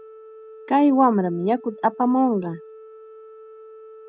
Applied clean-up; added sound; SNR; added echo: none; Organ; 19 dB; none.